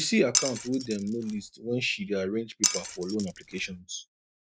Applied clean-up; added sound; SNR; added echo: none; Glass; 2 dB; none.